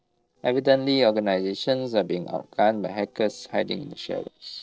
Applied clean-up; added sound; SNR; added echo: neural separator model SepFormer DNS4.